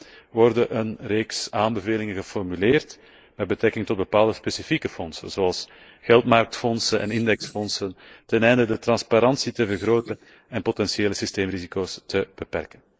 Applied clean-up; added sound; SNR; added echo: neural mask model Resemble Enhance denoiser.